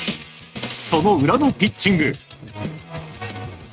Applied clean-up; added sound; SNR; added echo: neural mask model RNNoise.